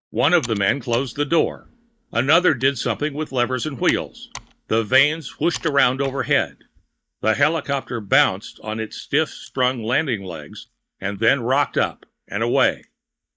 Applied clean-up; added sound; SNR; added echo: neural mask model DeepFilterNet 3.